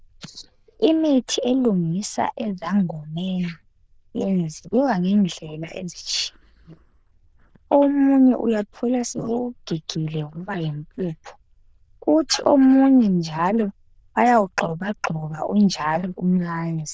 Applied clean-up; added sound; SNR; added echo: neural diffusion model UNIVERSE++.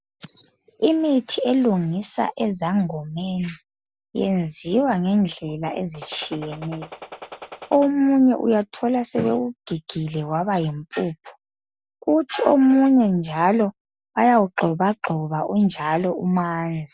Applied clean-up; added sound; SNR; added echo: none; Gunshot, gunfire; 17 dB; none.